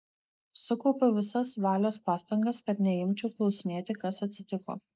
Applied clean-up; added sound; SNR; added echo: neural mask model Resemble Enhance denoiser.